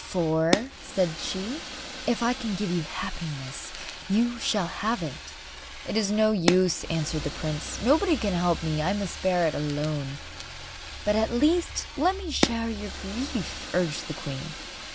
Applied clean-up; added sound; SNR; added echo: none; Fire; 9 dB; none.